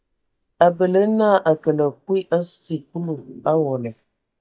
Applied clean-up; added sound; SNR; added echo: neural mask model DeepFilterNet 3.